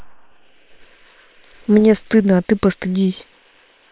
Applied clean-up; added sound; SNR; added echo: neural separator model SepFormer WHAM!.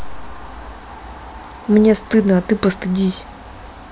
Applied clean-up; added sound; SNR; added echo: none; none; none; none.